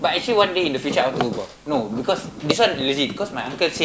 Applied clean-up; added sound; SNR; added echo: none; Drawer open or close; 16 dB; none.